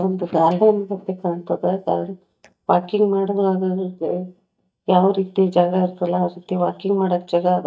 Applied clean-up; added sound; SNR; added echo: neural mask model DeepFilterNet 3.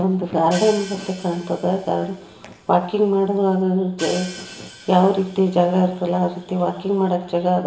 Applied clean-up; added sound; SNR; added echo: none; Hi-hat; 19 dB; reverberation time 0.8 s.